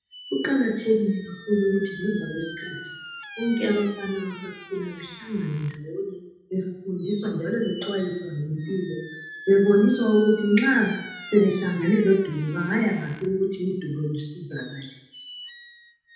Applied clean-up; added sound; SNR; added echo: none; Squeak; 16 dB; reverberation time 0.9 s.